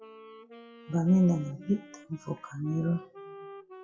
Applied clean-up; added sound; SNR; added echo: classical method WPE with log-MMSE.